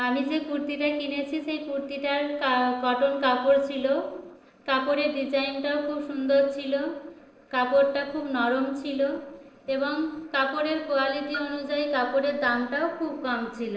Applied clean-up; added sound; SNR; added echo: neural separator model SepFormer DNS4.